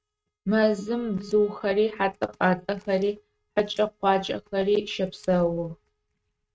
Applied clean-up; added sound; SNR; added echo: neural mask model RNNoise.